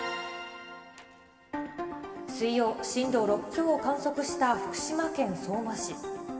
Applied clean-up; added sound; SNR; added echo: none; Piano; 10 dB; reverberation time 1.9 s.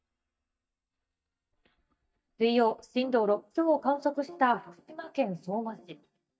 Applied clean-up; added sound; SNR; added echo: neural mask model DeepFilterNet 3.